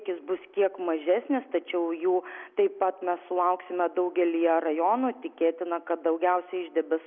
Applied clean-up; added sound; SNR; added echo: none; none; none; none.